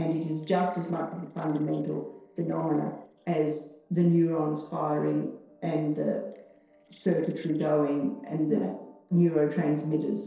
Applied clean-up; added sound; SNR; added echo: neural separator model SepFormer DNS4.